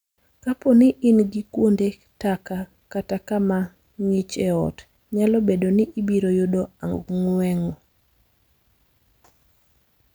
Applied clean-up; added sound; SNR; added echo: none; none; none; none.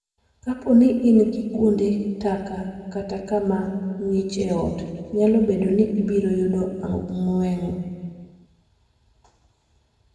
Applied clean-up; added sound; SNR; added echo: none; none; none; reverberation time 1.6 s.